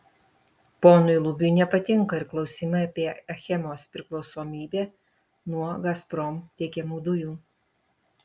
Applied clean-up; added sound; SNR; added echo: none; none; none; none.